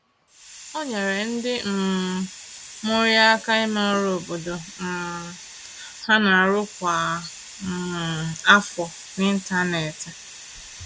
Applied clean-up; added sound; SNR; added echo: none; Hiss; 17 dB; none.